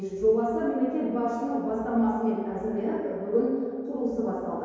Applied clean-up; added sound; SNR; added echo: none; none; none; reverberation time 2.2 s.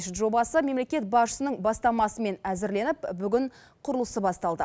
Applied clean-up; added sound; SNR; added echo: none; none; none; none.